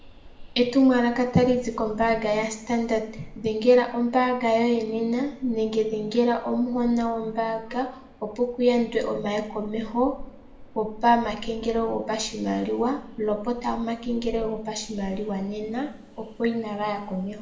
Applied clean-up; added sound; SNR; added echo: none; Train; 18 dB; reverberation time 0.7 s.